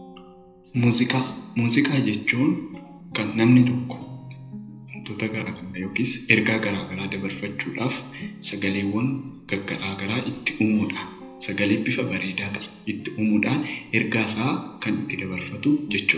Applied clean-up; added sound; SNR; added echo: none; Guitar; 16 dB; reverberation time 0.6 s.